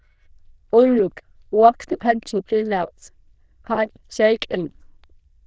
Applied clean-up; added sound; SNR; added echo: neural diffusion model UNIVERSE++.